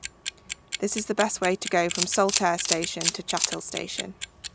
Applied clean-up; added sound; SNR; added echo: none; Clock + Camera; 4 dB; none.